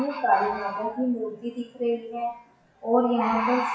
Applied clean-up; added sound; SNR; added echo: classical method WPE with log-MMSE.